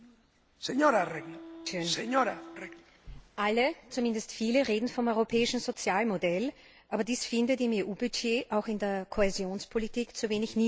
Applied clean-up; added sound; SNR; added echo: none; Wind instrument, woodwind instrument; 17 dB; none.